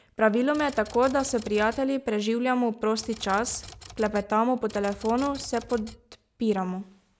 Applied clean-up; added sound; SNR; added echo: none; Typewriter; 19 dB; none.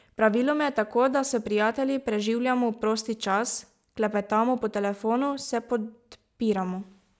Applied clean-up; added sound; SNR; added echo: none; none; none; none.